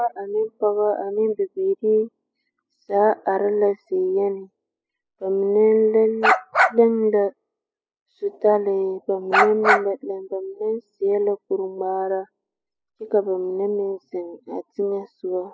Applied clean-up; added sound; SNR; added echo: classical method spectral subtraction.